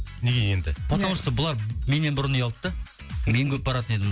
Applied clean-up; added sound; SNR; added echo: none; none; none; none.